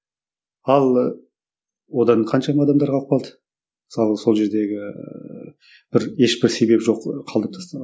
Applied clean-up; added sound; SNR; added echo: none; none; none; none.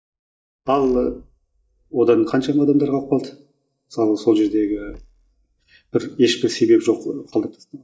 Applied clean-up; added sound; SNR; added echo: neural mask model DeepFilterNet 3.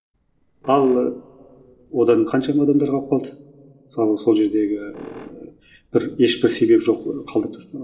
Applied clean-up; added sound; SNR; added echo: neural separator model SepFormer DNS4.